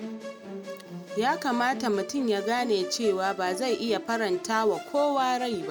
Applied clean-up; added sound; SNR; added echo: none; Musical instrument; 12 dB; none.